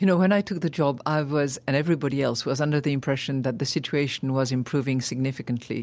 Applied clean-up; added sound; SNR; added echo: none; none; none; none.